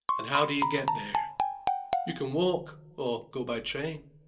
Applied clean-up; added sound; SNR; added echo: none; Marimba, xylophone; -1 dB; reverberation time 0.2 s.